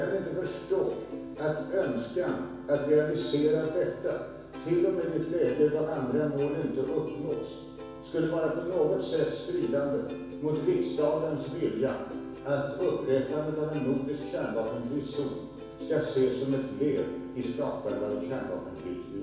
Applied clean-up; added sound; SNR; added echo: none; Plucked string instrument; 11 dB; reverberation time 1.1 s.